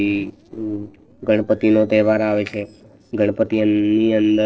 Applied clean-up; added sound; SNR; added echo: neural separator model SepFormer DNS4.